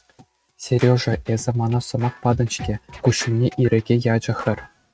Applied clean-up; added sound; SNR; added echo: neural mask model RNNoise.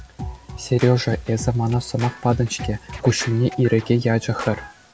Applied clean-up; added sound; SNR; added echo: none; Scratching (performance technique); 14 dB; none.